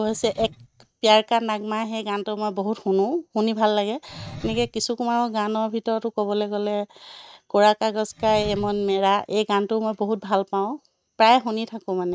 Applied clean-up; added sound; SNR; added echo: neural mask model RNNoise.